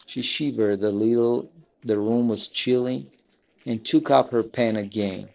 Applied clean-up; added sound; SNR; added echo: neural separator model SepFormer DNS4.